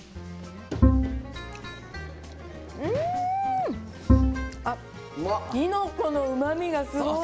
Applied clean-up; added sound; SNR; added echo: none; Bowed string instrument; -4 dB; none.